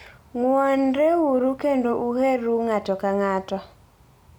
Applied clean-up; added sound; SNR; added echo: none; none; none; none.